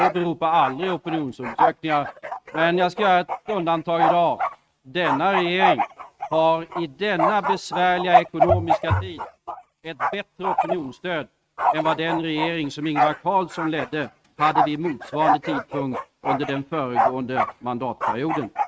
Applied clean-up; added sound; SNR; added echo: neural mask model RNNoise.